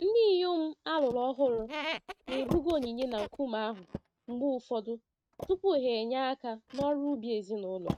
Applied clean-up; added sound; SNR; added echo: neural mask model RNNoise.